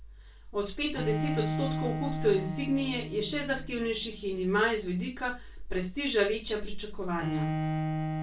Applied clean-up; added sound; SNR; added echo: none; Bowed string instrument; 4 dB; reverberation time 0.2 s.